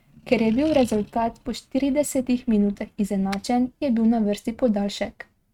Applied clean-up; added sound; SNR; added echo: neural mask model RNNoise.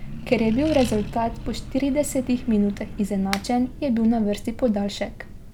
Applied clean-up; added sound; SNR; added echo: none; Accelerating, revving, vroom + Finger snapping; 11 dB; none.